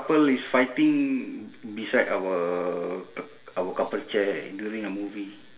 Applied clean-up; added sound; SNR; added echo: none; none; none; reverberation time 0.7 s.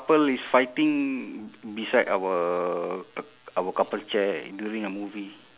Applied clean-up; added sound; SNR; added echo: none; none; none; none.